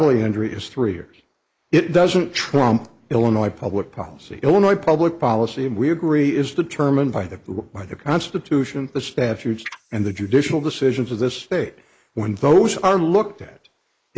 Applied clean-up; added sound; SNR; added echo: neural mask model Resemble Enhance denoiser.